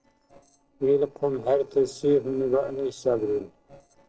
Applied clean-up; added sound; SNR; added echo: neural separator model SepFormer DNS4.